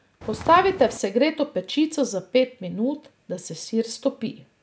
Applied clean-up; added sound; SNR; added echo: none; Walk, footsteps; 13 dB; none.